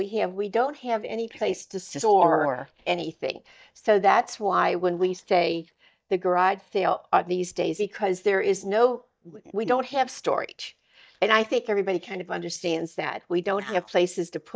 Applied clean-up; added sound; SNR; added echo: neural mask model DeepFilterNet 3.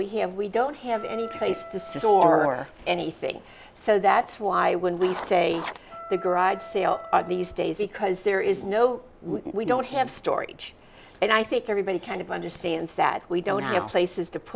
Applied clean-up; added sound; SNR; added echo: none; Writing + Wind instrument, woodwind instrument; 14 dB; none.